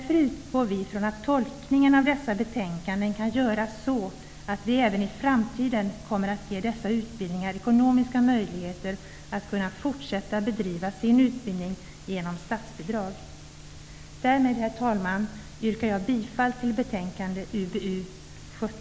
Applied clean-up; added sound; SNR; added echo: none; none; none; none.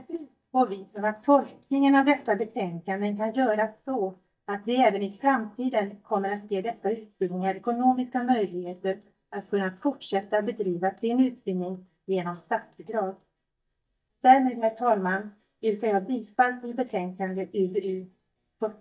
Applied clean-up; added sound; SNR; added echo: neural mask model DeepFilterNet 3.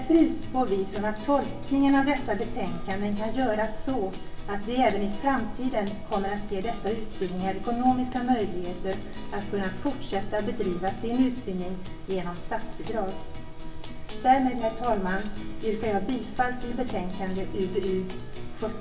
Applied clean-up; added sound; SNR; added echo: none; Acoustic guitar; 14 dB; reverberation time 0.3 s.